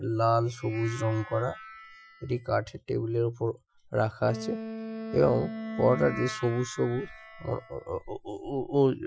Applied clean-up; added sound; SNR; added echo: classical method Wiener filter.